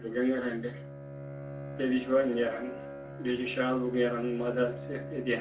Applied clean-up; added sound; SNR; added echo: none; Bowed string instrument; 11 dB; reverberation time 0.3 s.